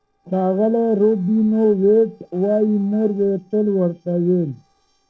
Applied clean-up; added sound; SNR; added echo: neural separator model SepFormer DNS4.